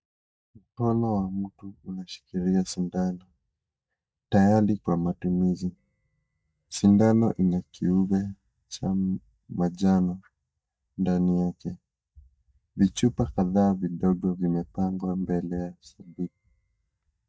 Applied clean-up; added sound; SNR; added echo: neural mask model DeepFilterNet 3.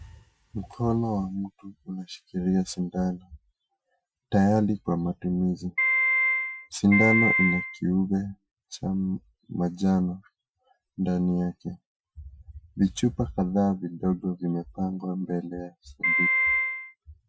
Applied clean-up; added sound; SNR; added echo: classical method Wiener filter.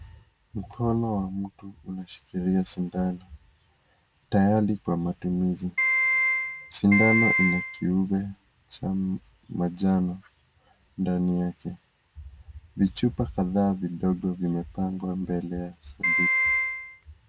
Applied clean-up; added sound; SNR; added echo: none; Piano; -3 dB; none.